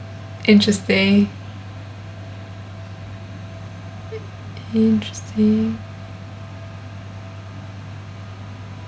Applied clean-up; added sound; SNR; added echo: none; none; none; none.